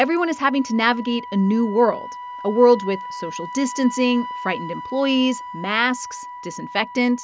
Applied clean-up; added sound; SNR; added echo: none; Wind instrument, woodwind instrument; 13 dB; none.